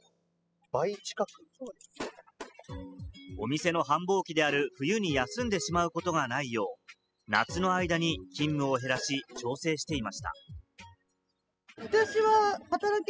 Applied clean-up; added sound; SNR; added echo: classical method spectral subtraction.